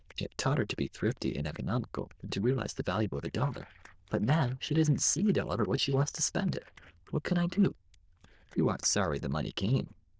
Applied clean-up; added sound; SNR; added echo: neural diffusion model UNIVERSE++.